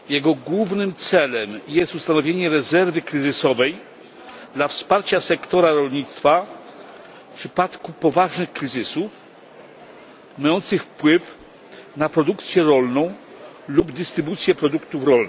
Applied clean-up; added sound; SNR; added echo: none; none; none; none.